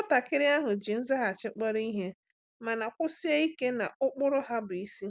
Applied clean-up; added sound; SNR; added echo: none; none; none; none.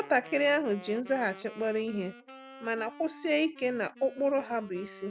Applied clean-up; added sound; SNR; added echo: none; Wind instrument, woodwind instrument; 18 dB; none.